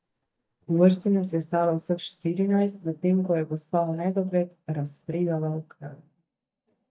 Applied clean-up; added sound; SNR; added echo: neural mask model DeepFilterNet 3.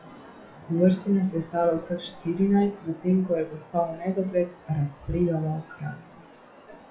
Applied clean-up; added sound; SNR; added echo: classical method WPE with log-MMSE.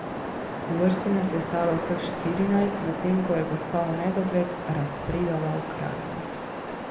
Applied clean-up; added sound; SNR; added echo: none; Waves, surf; 5 dB; reverberation time 0.9 s.